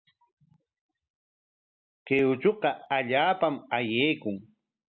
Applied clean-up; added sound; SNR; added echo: none; none; none; none.